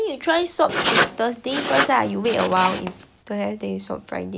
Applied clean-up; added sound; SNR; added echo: none; Writing; 0 dB; none.